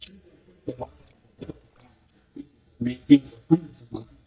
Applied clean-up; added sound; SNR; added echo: neural mask model DeepFilterNet 3.